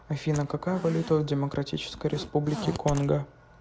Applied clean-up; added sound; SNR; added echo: none; Zipper (clothing); 12 dB; none.